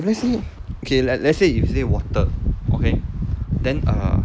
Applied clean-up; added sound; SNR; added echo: none; none; none; none.